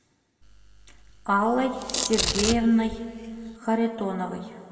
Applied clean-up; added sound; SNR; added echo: none; Domestic sounds, home sounds; 6 dB; reverberation time 2.0 s.